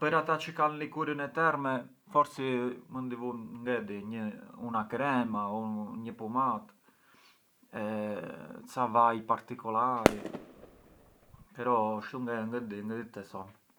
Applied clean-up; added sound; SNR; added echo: none; Fireworks; 0 dB; none.